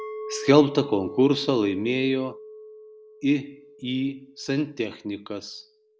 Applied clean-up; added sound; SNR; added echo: none; Chink, clink; 15 dB; none.